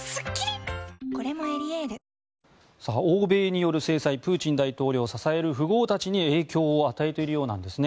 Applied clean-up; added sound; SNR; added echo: none; none; none; none.